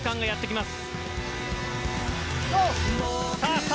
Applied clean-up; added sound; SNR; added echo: none; Bowed string instrument; 14 dB; none.